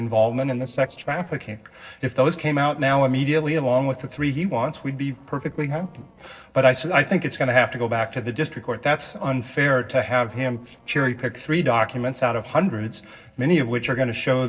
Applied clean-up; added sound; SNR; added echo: neural separator model SepFormer DNS4.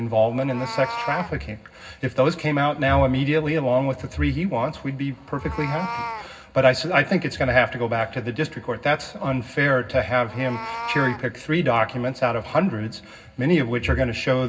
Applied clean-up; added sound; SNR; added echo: none; Meow; 15 dB; reverberation time 0.4 s.